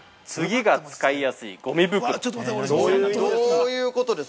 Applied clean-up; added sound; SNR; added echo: none; none; none; none.